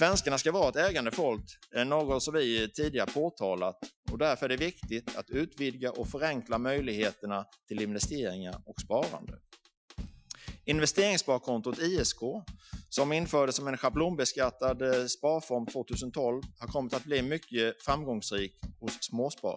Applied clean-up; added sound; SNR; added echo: classical method Wiener filter.